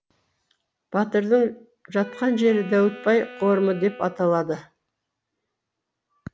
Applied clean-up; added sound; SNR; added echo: none; Wind instrument, woodwind instrument; 18 dB; none.